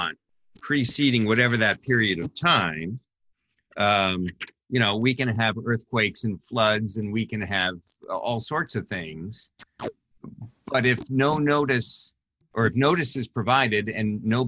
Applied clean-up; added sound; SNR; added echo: neural mask model DeepFilterNet 3.